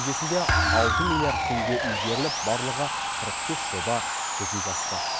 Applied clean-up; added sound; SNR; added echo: none; Thump, thud + Sawing; -4 dB; none.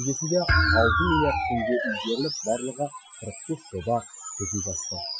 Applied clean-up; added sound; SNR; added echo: classical method Wiener filter.